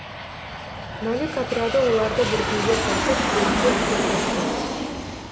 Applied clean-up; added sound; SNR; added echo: none; Aircraft; -1 dB; none.